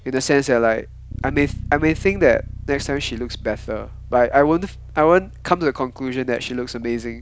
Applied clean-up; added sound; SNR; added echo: none; Bass guitar; 13 dB; none.